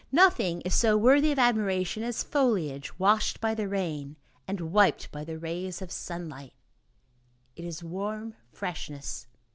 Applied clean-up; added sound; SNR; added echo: none; none; none; none.